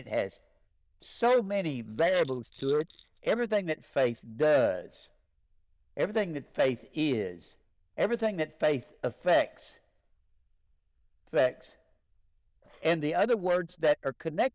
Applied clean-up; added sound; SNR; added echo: neural diffusion model UNIVERSE++.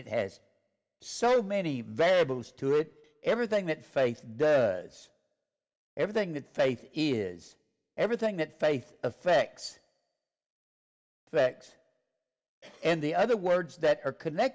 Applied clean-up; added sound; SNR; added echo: none; none; none; none.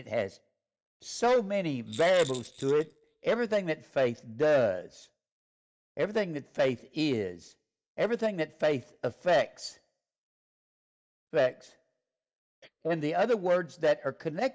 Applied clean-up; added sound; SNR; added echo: neural mask model DeepFilterNet 3.